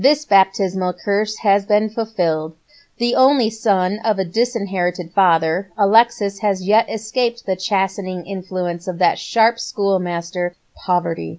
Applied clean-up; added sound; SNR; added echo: none; none; none; none.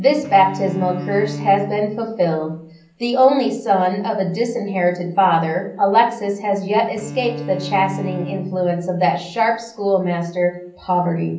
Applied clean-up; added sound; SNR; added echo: none; Bowed string instrument; 13 dB; reverberation time 0.6 s.